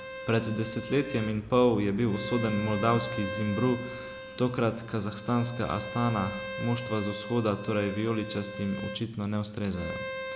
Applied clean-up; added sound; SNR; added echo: none; Bowed string instrument; 10 dB; none.